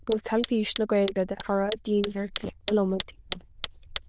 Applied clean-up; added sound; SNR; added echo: neural diffusion model UNIVERSE++.